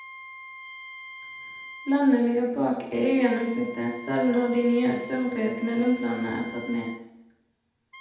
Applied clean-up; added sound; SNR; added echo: none; Wind instrument, woodwind instrument; 17 dB; reverberation time 0.8 s.